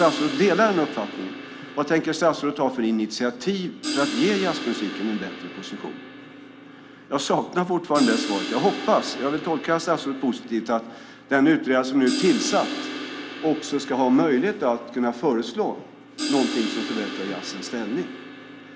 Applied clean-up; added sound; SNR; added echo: none; Crash cymbal; 9 dB; none.